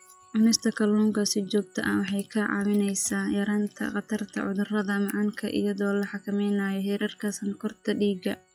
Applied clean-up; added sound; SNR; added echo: classical method log-MMSE.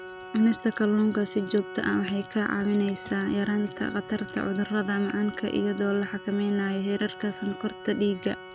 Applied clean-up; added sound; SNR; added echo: none; Organ; 15 dB; none.